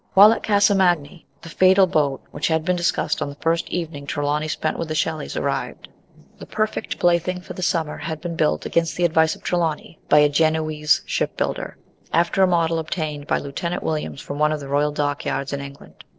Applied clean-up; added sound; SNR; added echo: neural separator model SepFormer DNS4.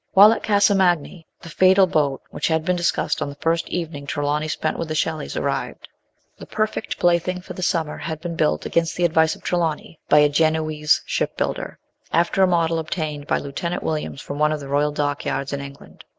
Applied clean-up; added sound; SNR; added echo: none; none; none; none.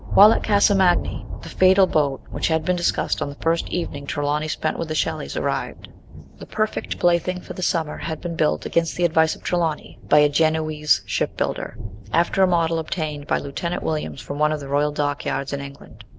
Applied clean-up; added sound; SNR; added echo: none; Thunder; 11 dB; none.